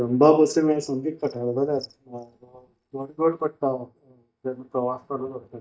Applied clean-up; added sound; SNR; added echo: neural mask model DeepFilterNet 3.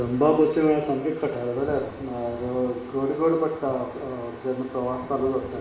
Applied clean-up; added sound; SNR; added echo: none; Cricket; 14 dB; reverberation time 0.9 s.